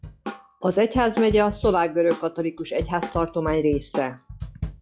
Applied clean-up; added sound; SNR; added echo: classical method log-MMSE.